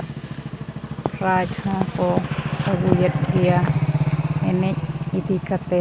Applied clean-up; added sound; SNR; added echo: none; none; none; none.